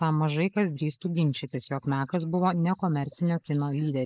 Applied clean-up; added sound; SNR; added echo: neural mask model Resemble Enhance denoiser.